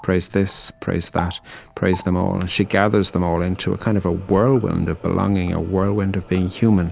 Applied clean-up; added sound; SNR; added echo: none; Water tap, faucet; 19 dB; none.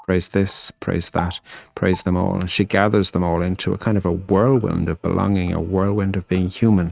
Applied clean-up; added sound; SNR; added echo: neural mask model RNNoise.